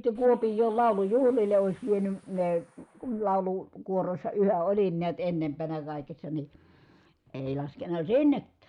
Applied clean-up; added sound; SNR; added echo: neural mask model Resemble Enhance denoiser.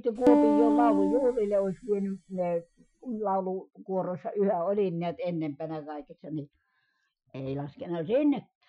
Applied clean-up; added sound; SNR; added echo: classical method Wiener filter.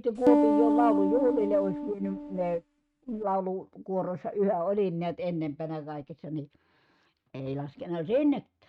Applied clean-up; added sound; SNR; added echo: neural mask model RNNoise.